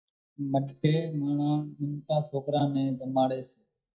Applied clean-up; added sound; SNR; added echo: neural mask model DeepFilterNet 3.